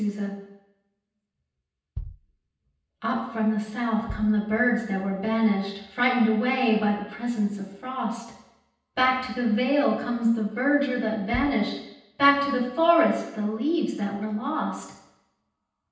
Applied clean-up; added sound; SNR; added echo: none; Bass drum; 17 dB; reverberation time 0.9 s.